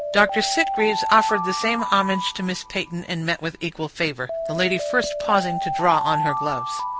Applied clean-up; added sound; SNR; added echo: none; Alarm; 4 dB; none.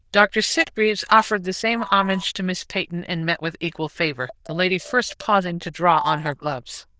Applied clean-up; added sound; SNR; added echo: neural diffusion model UNIVERSE++.